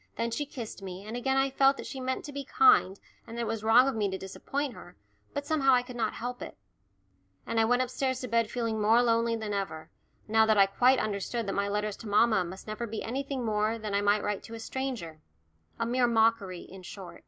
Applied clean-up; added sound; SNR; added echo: none; none; none; none.